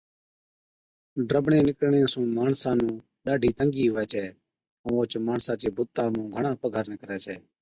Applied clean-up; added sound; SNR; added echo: none; none; none; none.